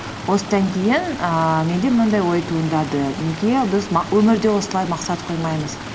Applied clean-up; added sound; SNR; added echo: none; Stream; 12 dB; none.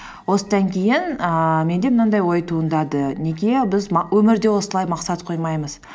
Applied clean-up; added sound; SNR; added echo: none; none; none; none.